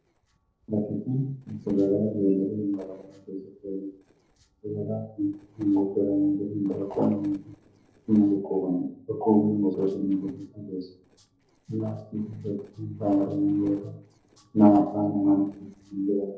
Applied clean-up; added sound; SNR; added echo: neural separator model SepFormer DNS4.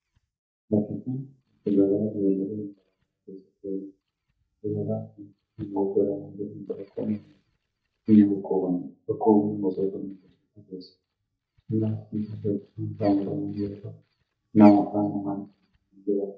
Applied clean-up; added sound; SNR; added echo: neural mask model DeepFilterNet 3.